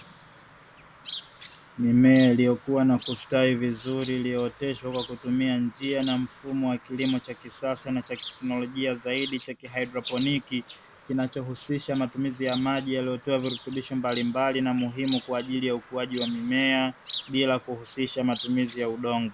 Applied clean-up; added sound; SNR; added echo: none; Chirp, tweet; 12 dB; none.